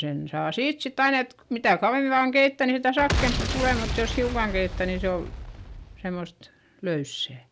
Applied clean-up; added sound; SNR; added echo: none; Boom; 4 dB; none.